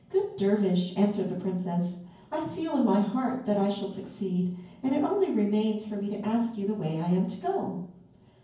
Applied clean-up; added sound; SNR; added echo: none; none; none; reverberation time 0.9 s.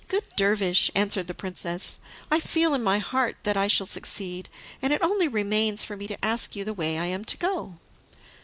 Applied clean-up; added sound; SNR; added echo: none; none; none; none.